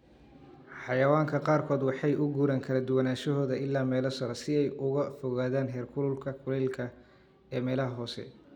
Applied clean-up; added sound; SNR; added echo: none; none; none; none.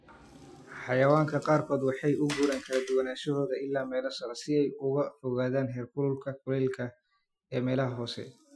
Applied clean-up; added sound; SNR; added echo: classical method Wiener filter.